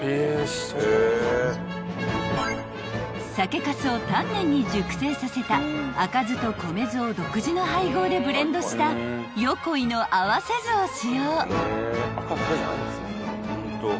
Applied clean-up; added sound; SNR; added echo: none; Telephone; 9 dB; none.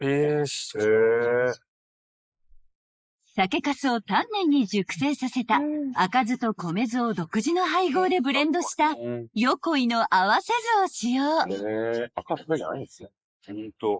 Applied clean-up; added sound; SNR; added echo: neural mask model Resemble Enhance denoiser.